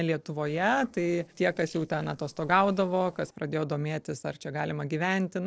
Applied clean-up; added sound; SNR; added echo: neural separator model SepFormer DNS4.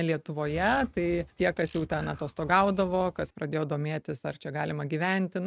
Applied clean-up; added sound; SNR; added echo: neural mask model RNNoise.